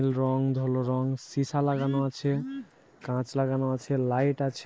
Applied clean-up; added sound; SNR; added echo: neural mask model Resemble Enhance denoiser.